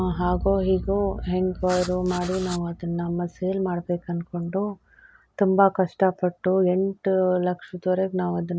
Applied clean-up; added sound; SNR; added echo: none; Writing + Boom; 14 dB; none.